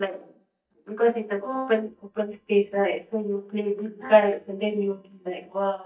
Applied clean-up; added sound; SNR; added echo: neural mask model DeepFilterNet 3.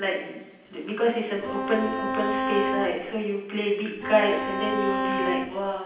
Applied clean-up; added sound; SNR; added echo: none; Bowed string instrument; 1 dB; reverberation time 0.9 s.